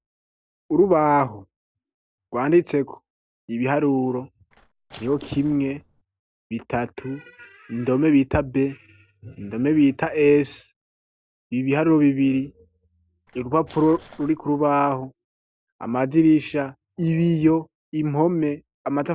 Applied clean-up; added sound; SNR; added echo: neural separator model SepFormer DNS4.